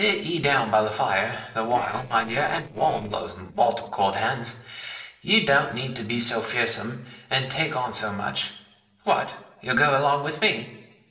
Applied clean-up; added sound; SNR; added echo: neural separator model SepFormer DNS4.